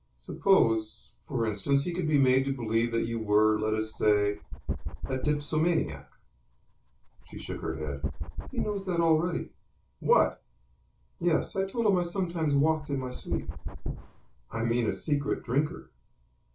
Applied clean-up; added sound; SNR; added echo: none; Dog; 7 dB; reverberation time 0.2 s.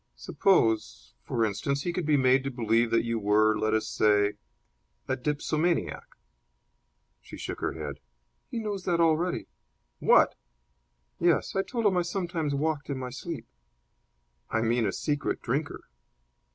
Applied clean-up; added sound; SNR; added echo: none; none; none; none.